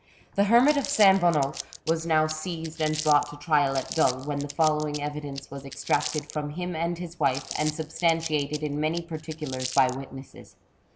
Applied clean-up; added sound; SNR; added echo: none; Crumpling, crinkling; 13 dB; none.